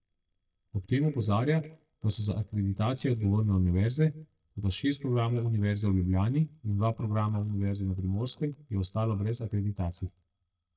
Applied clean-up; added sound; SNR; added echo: neural mask model DeepFilterNet 3.